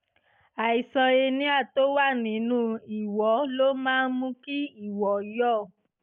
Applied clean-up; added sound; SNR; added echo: none; none; none; none.